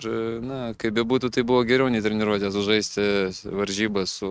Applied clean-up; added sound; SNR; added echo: neural mask model RNNoise.